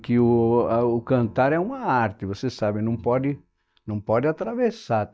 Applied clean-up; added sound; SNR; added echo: neural mask model DeepFilterNet 3.